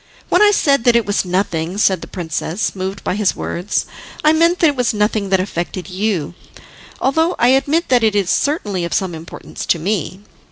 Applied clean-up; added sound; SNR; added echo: none; none; none; none.